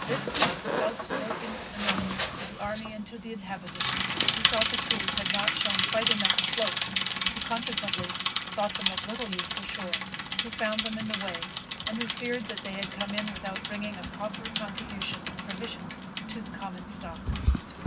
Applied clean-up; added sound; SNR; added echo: none; Bicycle; -5 dB; reverberation time 0.4 s.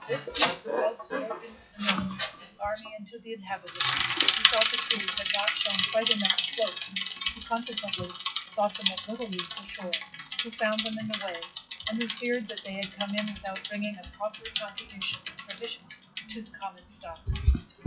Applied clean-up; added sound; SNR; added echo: classical method WPE with log-MMSE.